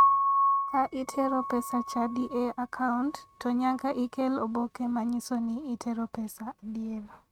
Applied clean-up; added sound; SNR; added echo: neural mask model RNNoise.